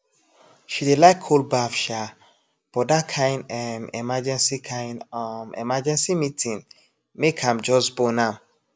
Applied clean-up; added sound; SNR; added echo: none; none; none; none.